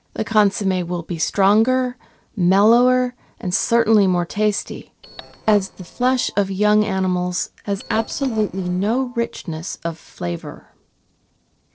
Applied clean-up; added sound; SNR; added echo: neural separator model SepFormer DNS4.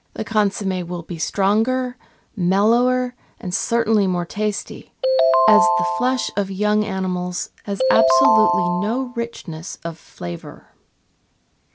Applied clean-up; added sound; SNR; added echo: none; Ringtone; -4 dB; none.